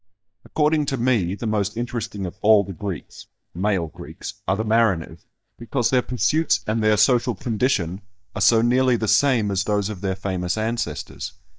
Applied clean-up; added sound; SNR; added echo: neural mask model DeepFilterNet 3.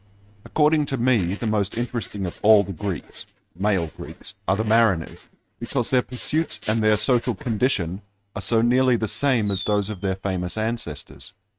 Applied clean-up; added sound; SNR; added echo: neural mask model RNNoise.